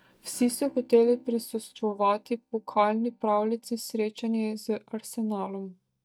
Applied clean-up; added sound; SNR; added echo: neural mask model DeepFilterNet 3.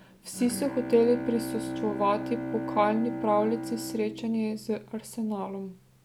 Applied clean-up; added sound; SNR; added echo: none; Bowed string instrument; 8 dB; none.